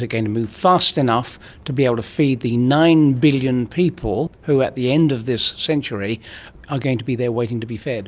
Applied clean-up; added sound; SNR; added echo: none; none; none; none.